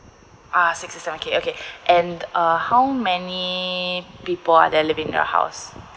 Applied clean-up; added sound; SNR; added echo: none; none; none; none.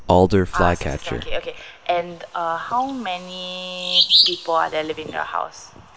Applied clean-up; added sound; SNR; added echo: none; Bird vocalization, bird call, bird song; -4 dB; none.